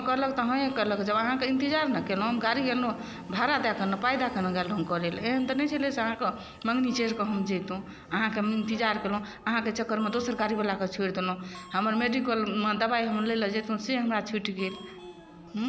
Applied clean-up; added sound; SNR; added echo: none; Subway, metro, underground; 18 dB; none.